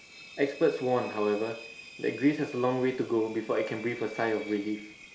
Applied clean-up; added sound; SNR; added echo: none; Engine; 17 dB; none.